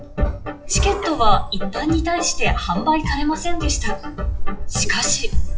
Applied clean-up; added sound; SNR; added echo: classical method WPE with log-MMSE.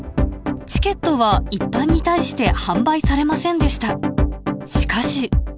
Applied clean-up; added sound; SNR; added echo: none; none; none; none.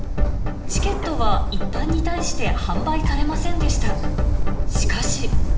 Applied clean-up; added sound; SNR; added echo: none; Bird; -3 dB; reverberation time 1.7 s.